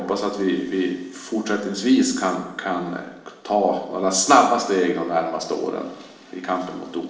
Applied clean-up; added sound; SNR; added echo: none; none; none; reverberation time 0.8 s.